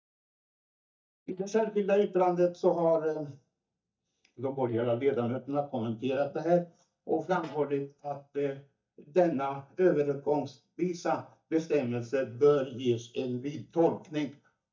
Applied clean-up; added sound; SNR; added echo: neural mask model DeepFilterNet 3.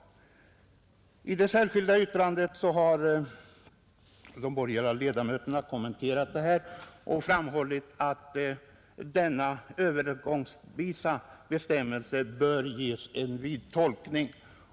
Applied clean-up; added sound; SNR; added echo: none; none; none; none.